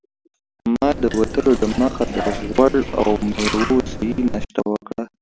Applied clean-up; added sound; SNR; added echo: none; Liquid; 7 dB; none.